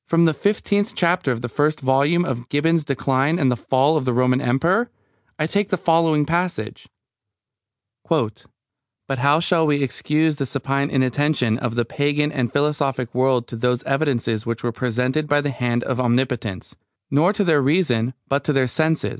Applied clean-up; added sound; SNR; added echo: none; none; none; none.